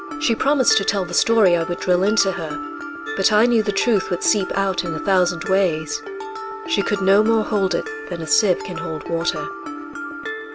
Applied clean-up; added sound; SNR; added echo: none; Mallet percussion; 9 dB; none.